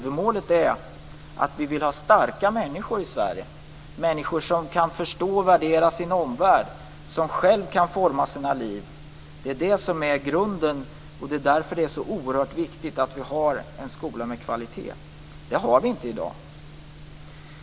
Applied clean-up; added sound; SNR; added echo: none; none; none; none.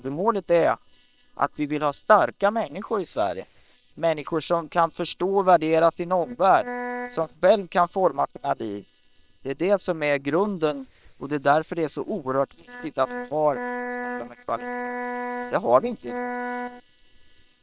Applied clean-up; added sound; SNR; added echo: neural separator model SepFormer WHAM!.